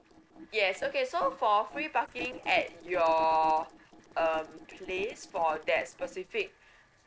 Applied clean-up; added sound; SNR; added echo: neural separator model SepFormer DNS4.